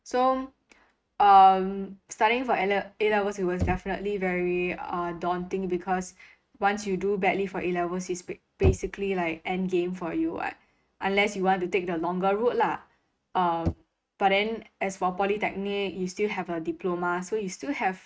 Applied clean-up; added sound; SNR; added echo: neural mask model RNNoise.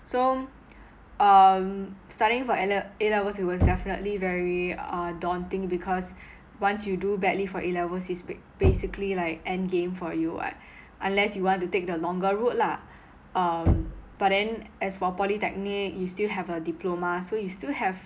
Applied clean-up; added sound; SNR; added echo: none; Knock; 9 dB; none.